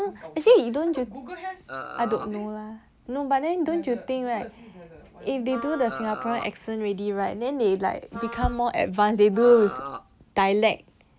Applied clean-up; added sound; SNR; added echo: none; Burping, eructation + Wind instrument, woodwind instrument; 11 dB; none.